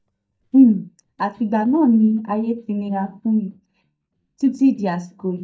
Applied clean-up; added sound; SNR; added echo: neural mask model DeepFilterNet 3.